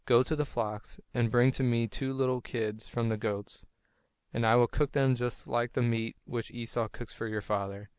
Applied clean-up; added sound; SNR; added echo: none; none; none; none.